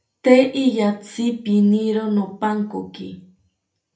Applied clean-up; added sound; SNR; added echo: none; none; none; reverberation time 0.3 s.